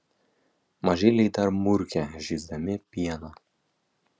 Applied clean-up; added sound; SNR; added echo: none; none; none; none.